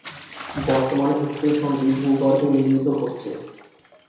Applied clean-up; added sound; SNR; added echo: none; Bathtub (filling or washing) / Splash, splatter; 16 dB; reverberation time 1.0 s.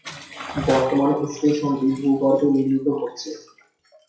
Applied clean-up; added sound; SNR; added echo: classical method WPE with log-MMSE.